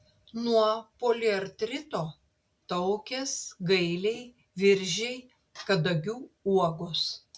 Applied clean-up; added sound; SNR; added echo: none; none; none; none.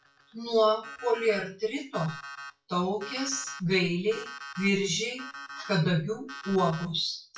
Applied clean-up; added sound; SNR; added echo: classical method WPE with log-MMSE.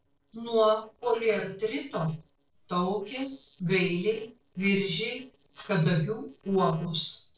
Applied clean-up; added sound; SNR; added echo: neural separator model SepFormer DNS4.